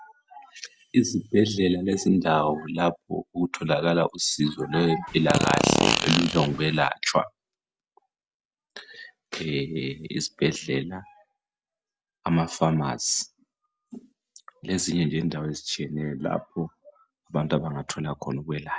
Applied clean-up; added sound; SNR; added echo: none; Fart; -3 dB; none.